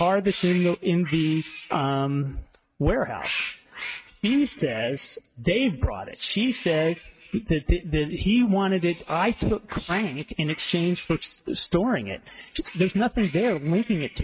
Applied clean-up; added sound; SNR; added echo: neural mask model RNNoise.